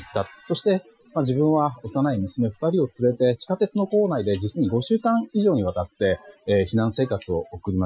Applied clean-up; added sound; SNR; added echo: classical method Wiener filter.